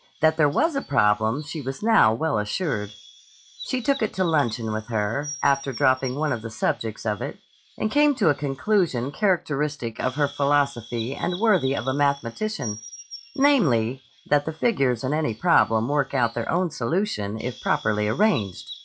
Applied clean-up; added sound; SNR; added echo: classical method log-MMSE.